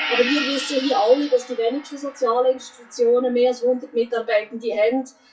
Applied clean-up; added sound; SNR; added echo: classical method WPE with log-MMSE.